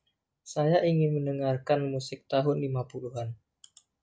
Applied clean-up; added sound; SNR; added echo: none; none; none; none.